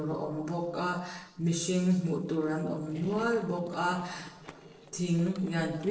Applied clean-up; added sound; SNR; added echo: neural separator model SepFormer DNS4.